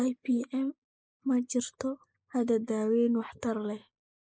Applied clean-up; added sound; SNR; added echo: neural mask model Resemble Enhance denoiser.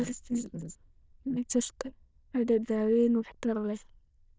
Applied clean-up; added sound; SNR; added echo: neural diffusion model UNIVERSE++.